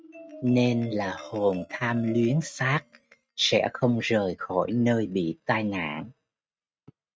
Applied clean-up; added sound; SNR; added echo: neural mask model RNNoise.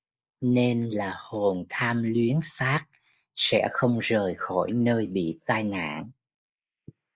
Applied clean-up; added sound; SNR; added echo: neural mask model Resemble Enhance denoiser.